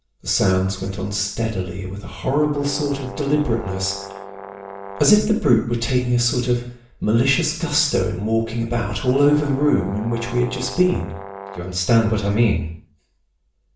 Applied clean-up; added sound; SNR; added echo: none; Brass instrument; 14 dB; reverberation time 0.6 s.